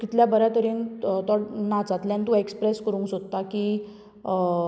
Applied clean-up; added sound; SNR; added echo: none; none; none; none.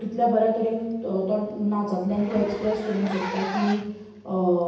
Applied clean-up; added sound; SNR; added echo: none; Zipper (clothing); 13 dB; reverberation time 0.9 s.